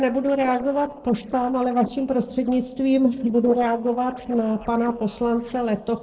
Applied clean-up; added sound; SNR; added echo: neural separator model SepFormer DNS4.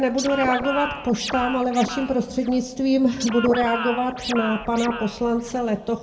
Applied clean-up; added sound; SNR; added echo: none; Scratching (performance technique); 9 dB; reverberation time 0.5 s.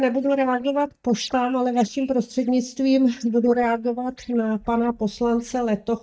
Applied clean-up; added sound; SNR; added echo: neural mask model DeepFilterNet 3.